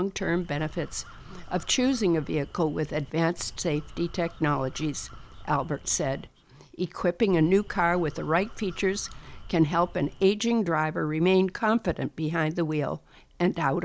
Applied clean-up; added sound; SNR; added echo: none; Crow; 16 dB; none.